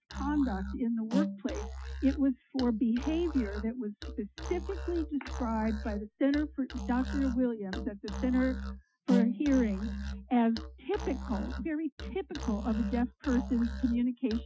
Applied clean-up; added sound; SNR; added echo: classical method Wiener filter.